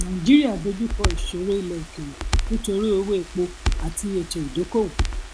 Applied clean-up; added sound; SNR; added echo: none; Crackle; 4 dB; none.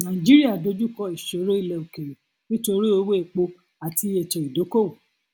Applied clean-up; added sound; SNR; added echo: none; none; none; none.